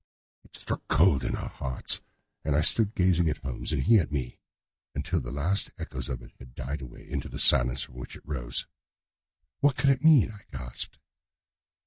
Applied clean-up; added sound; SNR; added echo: neural mask model DeepFilterNet 3.